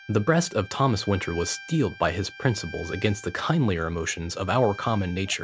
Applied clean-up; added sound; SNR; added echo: none; Bowed string instrument; 19 dB; none.